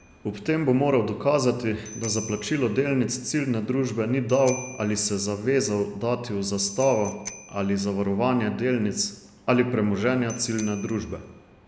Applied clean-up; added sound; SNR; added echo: none; Bicycle bell; 12 dB; none.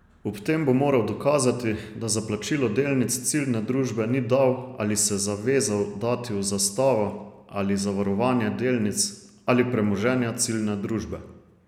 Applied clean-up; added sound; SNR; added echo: none; none; none; none.